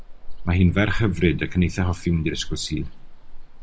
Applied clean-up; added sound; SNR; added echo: none; Ocean; 8 dB; none.